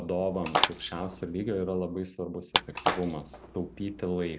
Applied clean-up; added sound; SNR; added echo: none; Clapping + Splash, splatter; 0 dB; none.